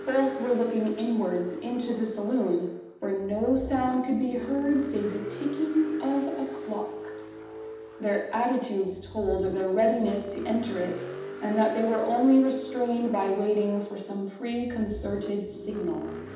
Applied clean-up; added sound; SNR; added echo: none; Car; 12 dB; reverberation time 0.8 s.